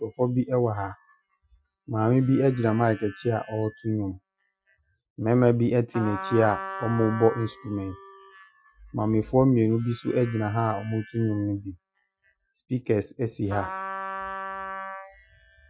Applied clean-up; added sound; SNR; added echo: classical method Wiener filter.